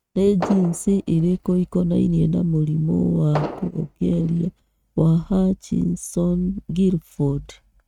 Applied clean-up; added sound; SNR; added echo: neural mask model RNNoise.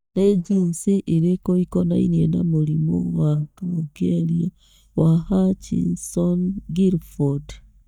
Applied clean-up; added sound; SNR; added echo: neural mask model DeepFilterNet 3.